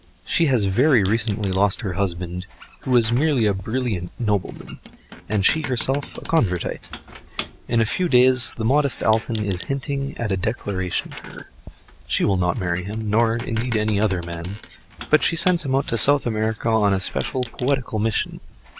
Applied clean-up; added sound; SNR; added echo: none; Squeak; 17 dB; none.